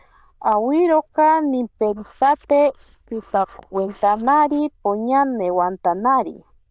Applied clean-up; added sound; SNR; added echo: neural diffusion model UNIVERSE++.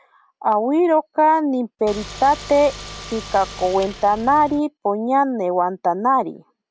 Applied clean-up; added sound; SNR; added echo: none; Car; 15 dB; none.